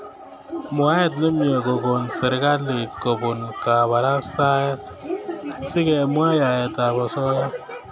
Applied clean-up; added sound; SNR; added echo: none; none; none; none.